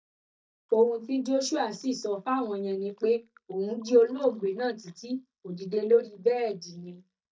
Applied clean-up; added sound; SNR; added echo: neural mask model DeepFilterNet 3.